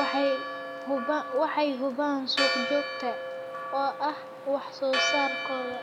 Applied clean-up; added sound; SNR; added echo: none; Church bell; 3 dB; none.